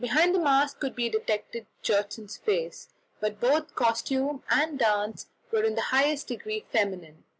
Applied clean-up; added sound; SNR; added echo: none; none; none; none.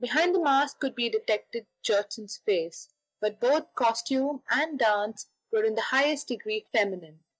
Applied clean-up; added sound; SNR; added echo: neural mask model DeepFilterNet 3.